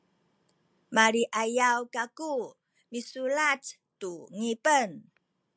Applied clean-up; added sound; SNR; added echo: none; none; none; none.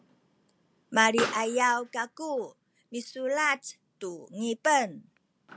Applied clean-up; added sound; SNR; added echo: none; Explosion; 13 dB; none.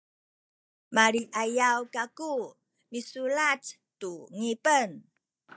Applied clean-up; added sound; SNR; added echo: neural mask model DeepFilterNet 3.